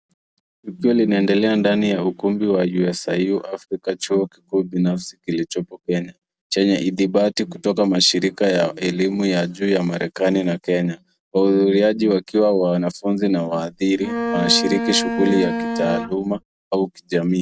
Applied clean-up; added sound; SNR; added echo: none; Bowed string instrument; 4 dB; none.